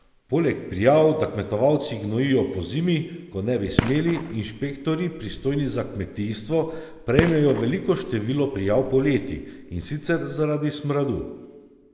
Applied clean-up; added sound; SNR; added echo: none; Fireworks; 10 dB; none.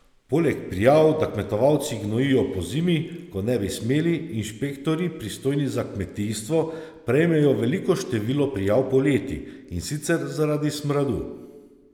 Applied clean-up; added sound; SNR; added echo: none; none; none; none.